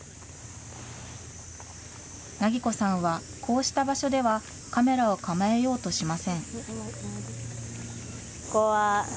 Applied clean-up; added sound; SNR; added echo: none; none; none; none.